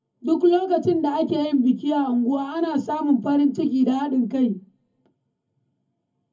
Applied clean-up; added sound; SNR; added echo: none; none; none; reverberation time 0.3 s.